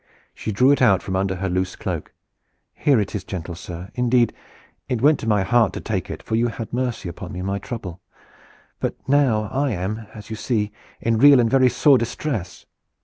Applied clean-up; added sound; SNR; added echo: none; none; none; none.